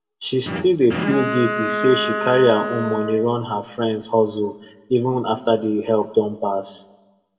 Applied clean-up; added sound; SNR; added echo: none; Bowed string instrument; 5 dB; reverberation time 0.8 s.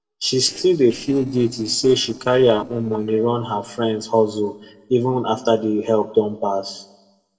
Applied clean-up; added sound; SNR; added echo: neural separator model SepFormer DNS4.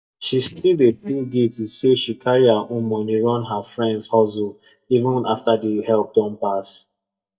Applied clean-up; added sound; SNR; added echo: neural mask model DeepFilterNet 3.